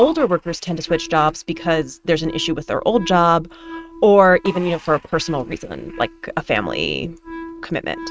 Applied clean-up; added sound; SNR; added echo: neural mask model RNNoise.